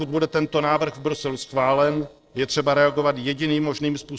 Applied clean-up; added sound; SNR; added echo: neural separator model SepFormer DNS4.